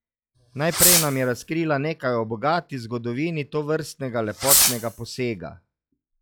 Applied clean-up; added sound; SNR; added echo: classical method log-MMSE.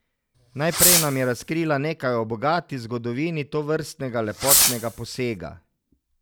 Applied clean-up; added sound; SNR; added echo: none; Fireworks; -3 dB; none.